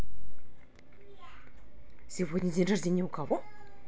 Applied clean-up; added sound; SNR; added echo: none; none; none; none.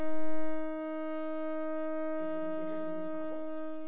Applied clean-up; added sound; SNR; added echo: none; Wind instrument, woodwind instrument; 7 dB; reverberation time 0.9 s.